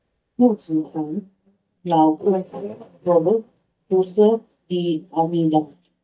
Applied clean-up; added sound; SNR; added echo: neural mask model DeepFilterNet 3.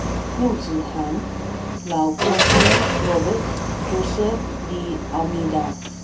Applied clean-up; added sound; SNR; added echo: none; Car; -2 dB; reverberation time 0.3 s.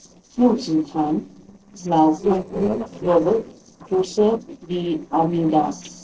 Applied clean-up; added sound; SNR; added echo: neural separator model SepFormer DNS4.